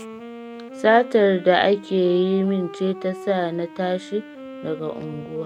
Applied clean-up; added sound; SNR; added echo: none; Wind instrument, woodwind instrument; 15 dB; none.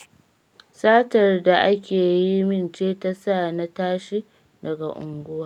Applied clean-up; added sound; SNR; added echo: none; none; none; none.